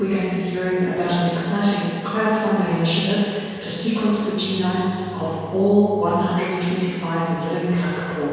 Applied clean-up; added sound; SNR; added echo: none; Bowed string instrument; 17 dB; reverberation time 1.9 s.